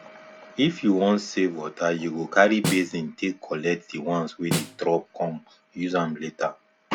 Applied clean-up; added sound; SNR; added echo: none; Snare drum; 7 dB; none.